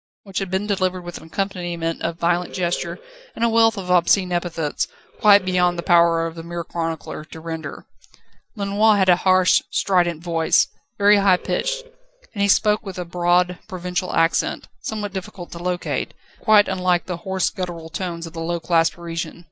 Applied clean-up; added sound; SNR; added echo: neural mask model DeepFilterNet 3.